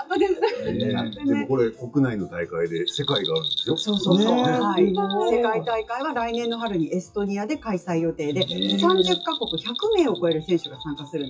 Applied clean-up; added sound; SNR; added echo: classical method WPE with log-MMSE.